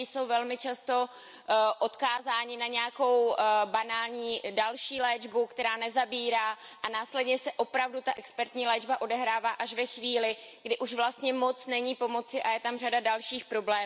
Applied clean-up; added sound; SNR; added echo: none; none; none; none.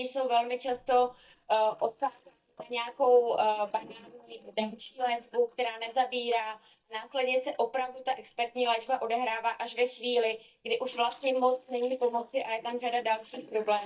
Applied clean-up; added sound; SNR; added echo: neural mask model DeepFilterNet 3.